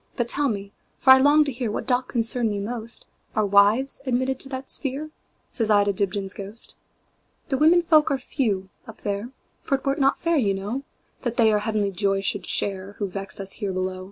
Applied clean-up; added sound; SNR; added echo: none; none; none; none.